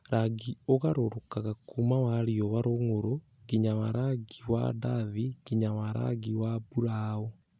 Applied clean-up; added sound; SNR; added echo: none; none; none; none.